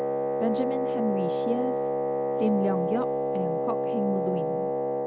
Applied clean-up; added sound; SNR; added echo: none; Wind instrument, woodwind instrument; -4 dB; none.